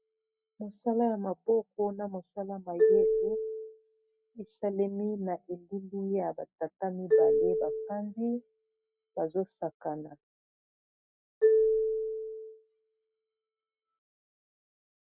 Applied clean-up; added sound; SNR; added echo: classical method log-MMSE.